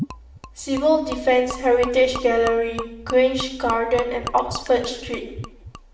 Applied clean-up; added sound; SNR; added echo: none; Gurgling / Liquid; 13 dB; reverberation time 0.8 s.